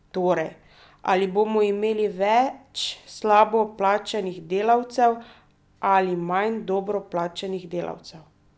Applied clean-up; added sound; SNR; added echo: none; none; none; none.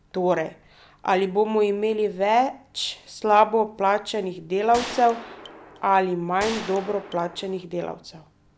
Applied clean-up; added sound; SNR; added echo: none; Gunshot, gunfire; 13 dB; none.